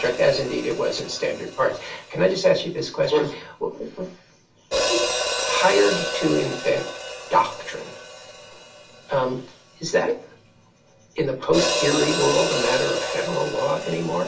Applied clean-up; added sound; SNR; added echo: none; Hi-hat; 5 dB; reverberation time 0.3 s.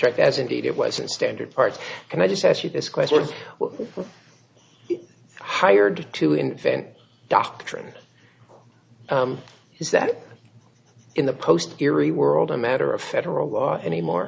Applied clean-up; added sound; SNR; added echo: none; none; none; none.